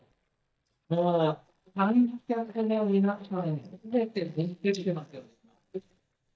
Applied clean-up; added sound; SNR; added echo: neural mask model DeepFilterNet 3.